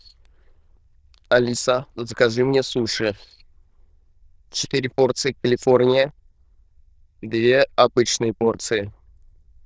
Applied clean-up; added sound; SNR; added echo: neural diffusion model UNIVERSE++.